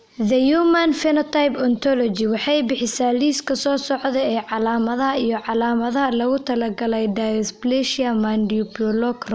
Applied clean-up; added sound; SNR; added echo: none; none; none; none.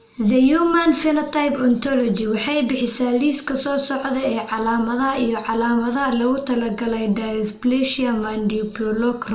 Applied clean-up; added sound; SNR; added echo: none; none; none; reverberation time 0.3 s.